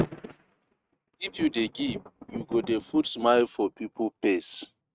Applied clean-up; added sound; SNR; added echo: neural mask model RNNoise.